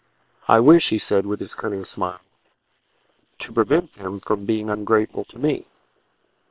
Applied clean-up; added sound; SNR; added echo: neural separator model SepFormer WHAM!.